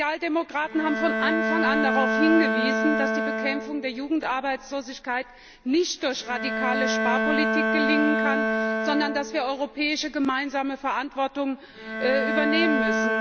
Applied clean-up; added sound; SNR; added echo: none; Bowed string instrument; 0 dB; none.